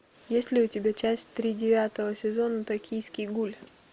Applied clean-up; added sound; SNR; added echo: none; none; none; none.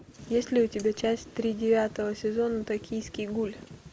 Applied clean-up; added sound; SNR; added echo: none; Livestock, farm animals, working animals + Cutlery, silverware; 19 dB; none.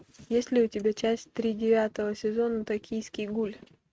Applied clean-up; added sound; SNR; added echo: neural mask model RNNoise.